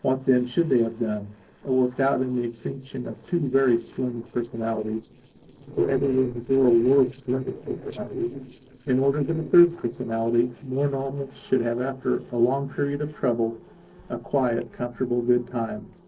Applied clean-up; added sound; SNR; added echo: neural separator model SepFormer DNS4.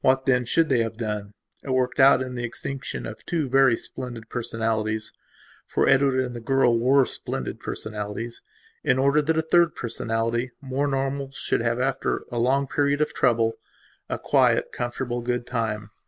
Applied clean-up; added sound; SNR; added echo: none; none; none; none.